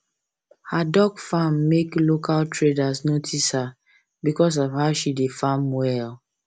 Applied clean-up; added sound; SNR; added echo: none; none; none; none.